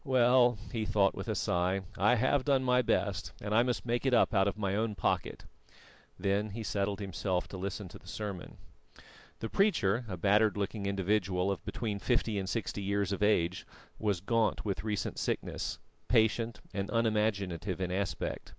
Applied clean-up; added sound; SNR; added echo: none; none; none; none.